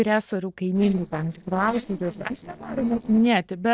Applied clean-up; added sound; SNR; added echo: neural separator model SepFormer DNS4.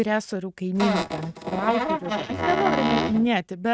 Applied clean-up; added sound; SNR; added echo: neural mask model RNNoise.